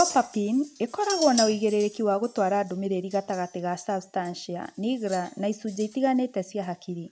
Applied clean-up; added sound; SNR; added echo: none; Chink, clink; 13 dB; none.